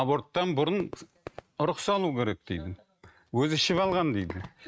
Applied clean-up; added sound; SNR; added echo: neural mask model RNNoise.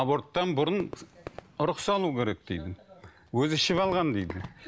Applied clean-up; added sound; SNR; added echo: none; Fireworks; 18 dB; none.